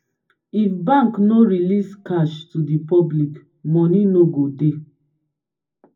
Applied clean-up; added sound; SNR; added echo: none; none; none; reverberation time 0.4 s.